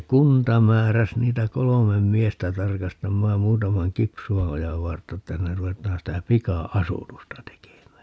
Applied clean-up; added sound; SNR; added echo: none; none; none; none.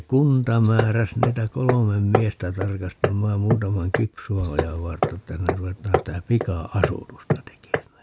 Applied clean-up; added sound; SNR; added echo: none; Hammer; 4 dB; none.